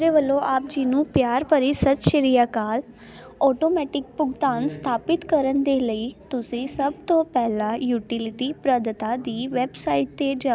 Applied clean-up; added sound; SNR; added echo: none; none; none; none.